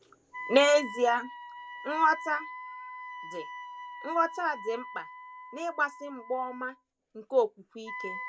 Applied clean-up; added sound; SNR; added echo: none; Wind instrument, woodwind instrument; 12 dB; none.